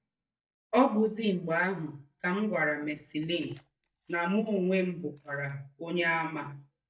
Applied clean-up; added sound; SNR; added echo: neural mask model DeepFilterNet 3.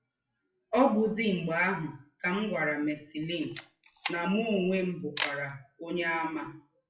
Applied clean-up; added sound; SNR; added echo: classical method WPE with log-MMSE.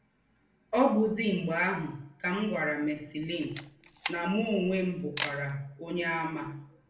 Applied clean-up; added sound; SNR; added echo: none; Camera; 13 dB; reverberation time 0.5 s.